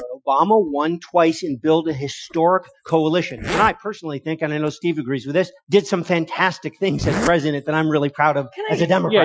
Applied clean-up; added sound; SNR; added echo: classical method Wiener filter.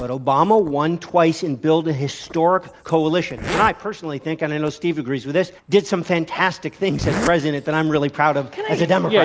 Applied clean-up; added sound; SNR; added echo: none; Zipper (clothing); 14 dB; none.